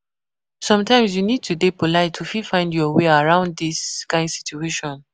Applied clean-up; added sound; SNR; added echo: none; none; none; none.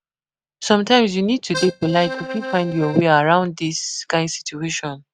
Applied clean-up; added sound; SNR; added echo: neural mask model RNNoise.